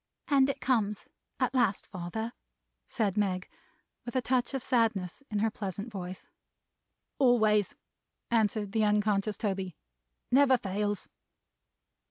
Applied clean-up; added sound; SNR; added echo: none; none; none; none.